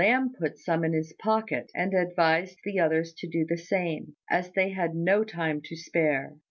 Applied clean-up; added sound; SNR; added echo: none; none; none; none.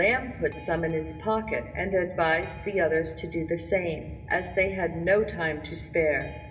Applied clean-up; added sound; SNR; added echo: none; Boat, Water vehicle; 14 dB; reverberation time 2.7 s.